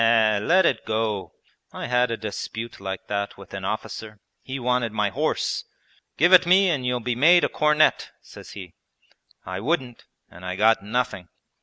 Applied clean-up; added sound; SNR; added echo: none; none; none; none.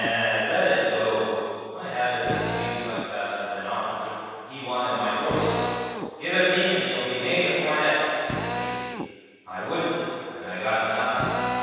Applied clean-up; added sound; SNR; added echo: none; Drill; 9 dB; reverberation time 2.2 s.